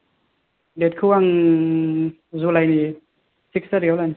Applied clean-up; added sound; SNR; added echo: none; none; none; none.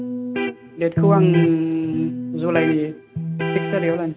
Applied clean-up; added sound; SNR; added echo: none; Electric guitar; 1 dB; none.